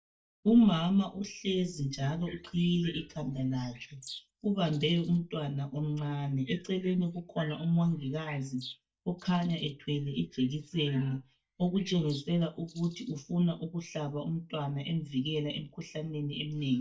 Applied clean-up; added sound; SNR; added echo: neural mask model DeepFilterNet 3.